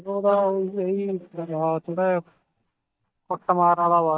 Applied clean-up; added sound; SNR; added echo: neural mask model DeepFilterNet 3.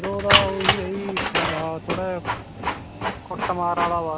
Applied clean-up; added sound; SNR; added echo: none; Printer; -2 dB; none.